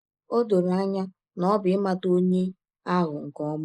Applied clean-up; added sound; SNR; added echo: neural mask model Resemble Enhance denoiser.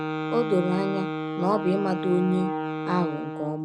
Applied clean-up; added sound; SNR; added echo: none; Wind instrument, woodwind instrument; 4 dB; none.